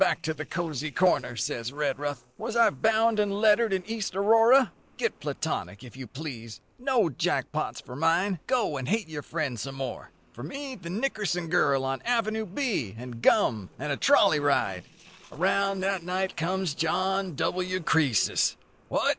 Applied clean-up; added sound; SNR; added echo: neural separator model SepFormer DNS4.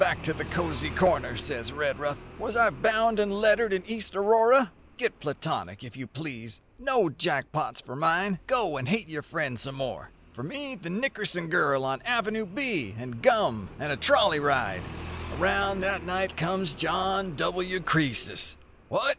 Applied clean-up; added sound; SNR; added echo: none; Motorcycle; 16 dB; none.